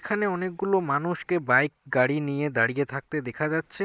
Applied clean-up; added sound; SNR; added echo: neural mask model Resemble Enhance denoiser.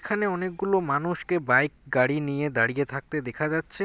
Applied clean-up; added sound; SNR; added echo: none; none; none; none.